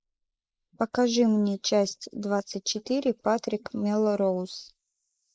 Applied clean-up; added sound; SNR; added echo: neural mask model Resemble Enhance denoiser.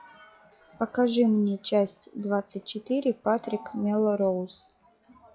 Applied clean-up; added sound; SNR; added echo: classical method log-MMSE.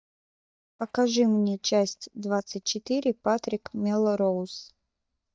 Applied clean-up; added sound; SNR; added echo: neural mask model DeepFilterNet 3.